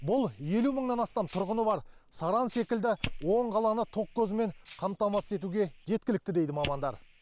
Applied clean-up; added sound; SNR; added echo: none; Rattle (instrument) + Fire; 12 dB; none.